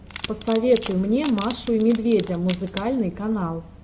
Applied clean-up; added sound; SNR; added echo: none; Wood; 7 dB; none.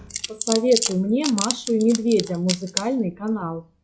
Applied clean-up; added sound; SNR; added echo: classical method log-MMSE.